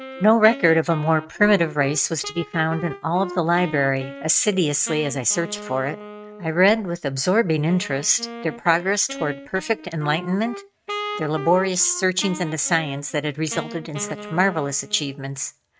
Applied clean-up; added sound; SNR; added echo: neural mask model RNNoise.